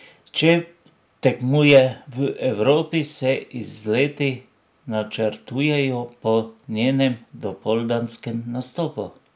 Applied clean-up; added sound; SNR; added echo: none; none; none; none.